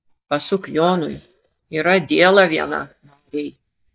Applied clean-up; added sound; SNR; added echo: neural mask model DeepFilterNet 3.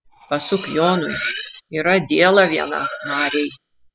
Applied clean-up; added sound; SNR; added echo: classical method spectral subtraction.